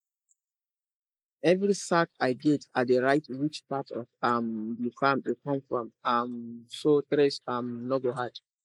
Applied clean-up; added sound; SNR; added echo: neural mask model Resemble Enhance denoiser.